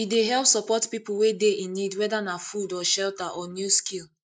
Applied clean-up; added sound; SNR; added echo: neural mask model Resemble Enhance denoiser.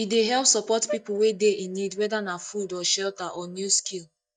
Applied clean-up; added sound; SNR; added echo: neural mask model DeepFilterNet 3.